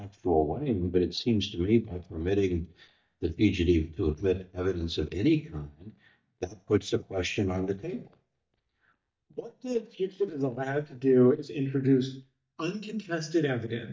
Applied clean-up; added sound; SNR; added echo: neural mask model DeepFilterNet 3.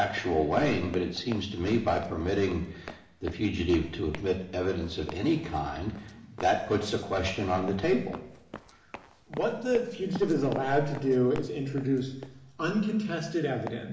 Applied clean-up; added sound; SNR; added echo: none; Run; 17 dB; reverberation time 0.8 s.